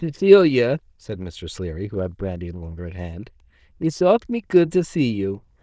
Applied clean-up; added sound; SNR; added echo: neural diffusion model UNIVERSE++.